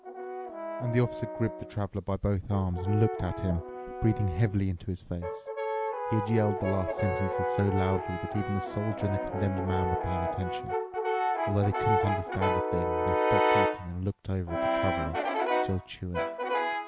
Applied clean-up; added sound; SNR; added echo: none; Brass instrument; 0 dB; none.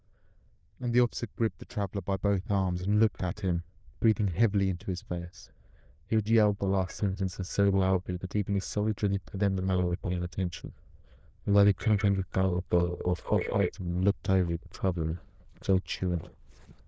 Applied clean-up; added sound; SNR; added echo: neural diffusion model UNIVERSE++.